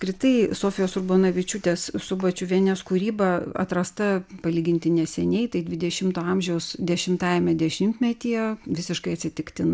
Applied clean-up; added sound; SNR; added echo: none; none; none; none.